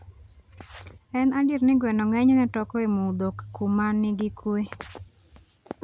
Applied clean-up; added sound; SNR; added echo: none; none; none; none.